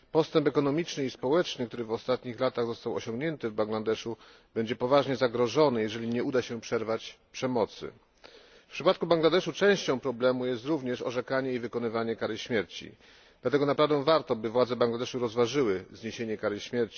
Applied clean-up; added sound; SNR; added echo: none; none; none; none.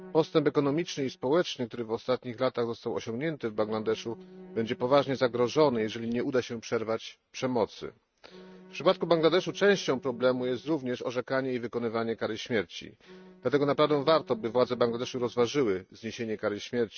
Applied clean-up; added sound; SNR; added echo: neural mask model RNNoise.